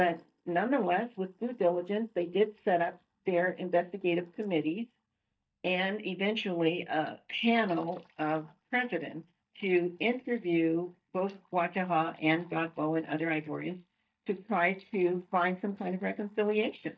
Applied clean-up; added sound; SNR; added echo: neural mask model DeepFilterNet 3.